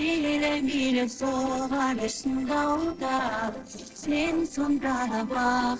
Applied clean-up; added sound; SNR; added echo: neural separator model SepFormer DNS4.